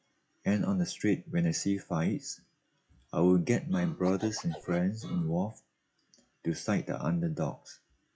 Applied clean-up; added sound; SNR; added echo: classical method WPE with log-MMSE.